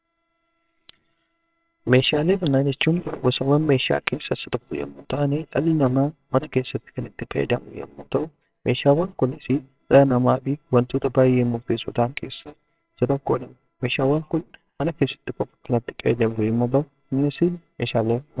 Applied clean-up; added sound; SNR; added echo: neural separator model SepFormer WHAMR!.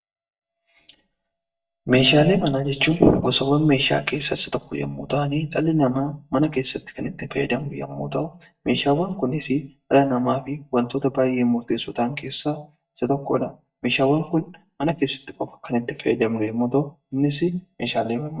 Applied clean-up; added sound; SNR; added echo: neural mask model DeepFilterNet 3.